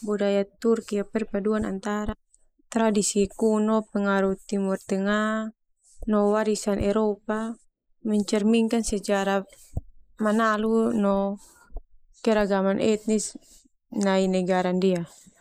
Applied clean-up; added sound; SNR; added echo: neural mask model Resemble Enhance denoiser.